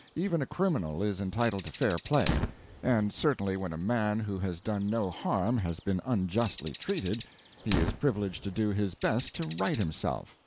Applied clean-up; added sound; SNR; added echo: none; Bird + Fire; 11 dB; none.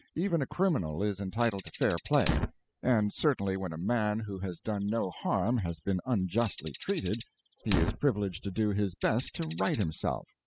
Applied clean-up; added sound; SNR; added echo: classical method spectral subtraction.